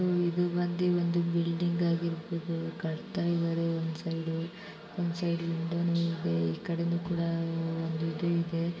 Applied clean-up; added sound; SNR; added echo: none; none; none; reverberation time 2.0 s.